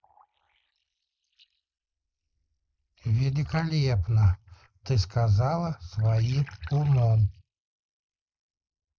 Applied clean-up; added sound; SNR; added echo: neural mask model Resemble Enhance denoiser.